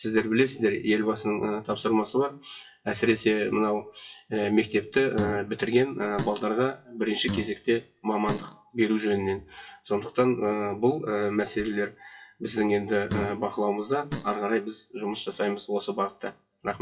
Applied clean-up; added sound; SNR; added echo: classical method WPE with log-MMSE.